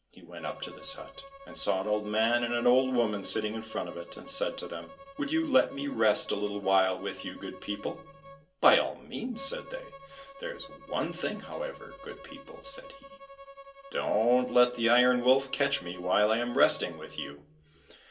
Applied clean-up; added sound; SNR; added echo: none; Bowed string instrument; 18 dB; reverberation time 0.2 s.